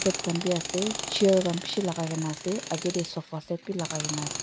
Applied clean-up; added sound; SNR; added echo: none; Tools; 7 dB; none.